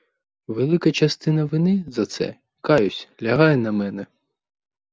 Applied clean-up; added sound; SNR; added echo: none; none; none; none.